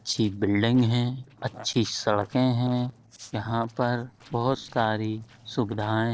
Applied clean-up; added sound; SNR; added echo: neural separator model SepFormer DNS4.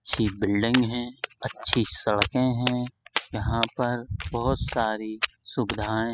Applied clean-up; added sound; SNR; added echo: classical method spectral subtraction.